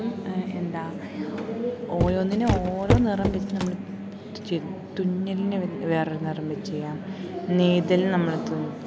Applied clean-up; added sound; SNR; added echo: none; Walk, footsteps; 0 dB; none.